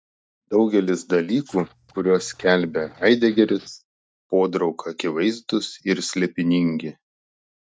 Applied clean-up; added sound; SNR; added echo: neural mask model DeepFilterNet 3.